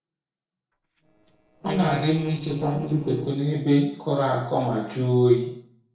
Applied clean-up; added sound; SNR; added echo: neural separator model SepFormer DNS4.